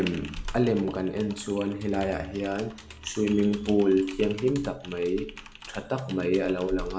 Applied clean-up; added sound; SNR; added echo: none; Typing; 14 dB; none.